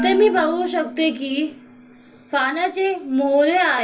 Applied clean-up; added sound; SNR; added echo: none; Dishes, pots, and pans; 12 dB; reverberation time 0.3 s.